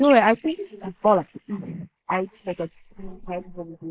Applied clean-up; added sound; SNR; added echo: neural mask model Resemble Enhance denoiser.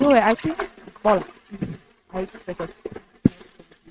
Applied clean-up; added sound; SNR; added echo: neural mask model RNNoise.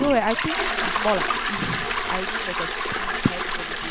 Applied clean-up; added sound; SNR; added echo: none; Toilet flush; -2 dB; none.